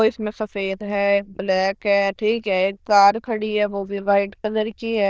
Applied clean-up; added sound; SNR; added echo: neural diffusion model UNIVERSE++.